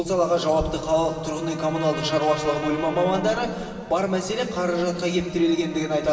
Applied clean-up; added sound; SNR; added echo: none; Brass instrument; 14 dB; reverberation time 2.6 s.